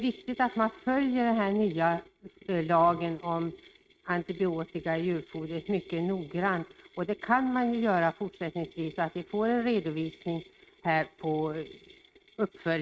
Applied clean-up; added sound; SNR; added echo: neural mask model RNNoise.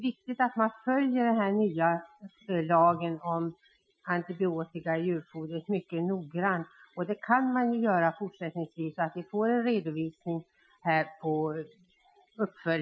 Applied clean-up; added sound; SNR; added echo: classical method Wiener filter.